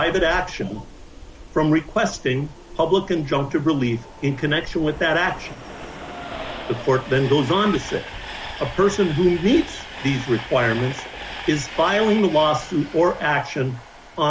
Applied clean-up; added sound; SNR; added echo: none; Train; 13 dB; none.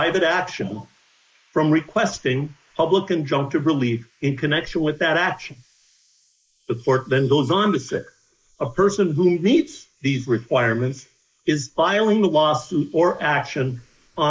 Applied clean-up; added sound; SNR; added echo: neural mask model Resemble Enhance denoiser.